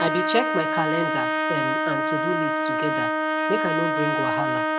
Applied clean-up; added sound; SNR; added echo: none; Trumpet; -5 dB; none.